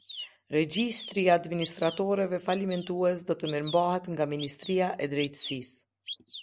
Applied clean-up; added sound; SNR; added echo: none; Bird vocalization, bird call, bird song; 14 dB; none.